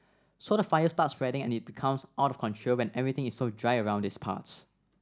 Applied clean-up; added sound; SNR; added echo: none; none; none; none.